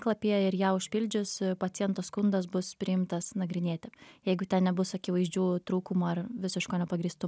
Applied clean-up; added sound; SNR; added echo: none; none; none; none.